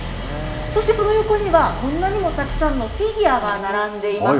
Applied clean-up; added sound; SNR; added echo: none; Idling; 8 dB; reverberation time 1.0 s.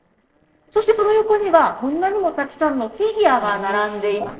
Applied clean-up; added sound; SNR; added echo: neural separator model SepFormer DNS4.